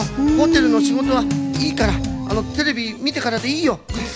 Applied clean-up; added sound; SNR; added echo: none; none; none; none.